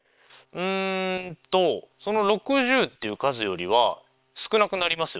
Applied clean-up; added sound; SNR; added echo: neural separator model SepFormer WHAM!.